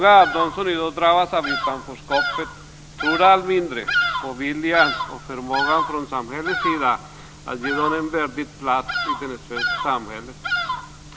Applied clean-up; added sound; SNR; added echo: none; Bird vocalization, bird call, bird song; 6 dB; none.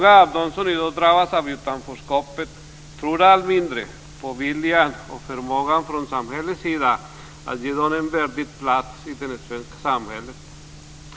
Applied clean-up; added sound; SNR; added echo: none; none; none; none.